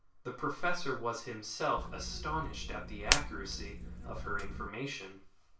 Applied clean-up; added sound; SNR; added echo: none; Hands; -1 dB; reverberation time 0.4 s.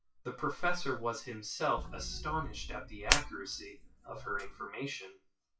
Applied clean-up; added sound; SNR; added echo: classical method WPE with log-MMSE.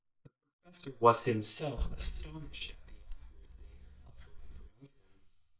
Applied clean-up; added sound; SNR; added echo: neural mask model DeepFilterNet 3.